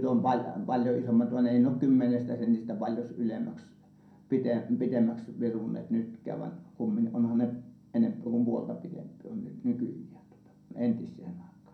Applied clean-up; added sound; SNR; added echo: none; none; none; reverberation time 0.5 s.